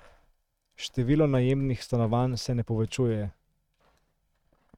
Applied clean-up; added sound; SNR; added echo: neural mask model RNNoise.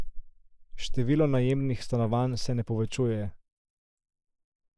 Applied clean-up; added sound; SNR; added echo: neural mask model Resemble Enhance denoiser.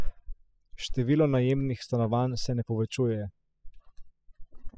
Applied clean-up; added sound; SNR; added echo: classical method spectral subtraction.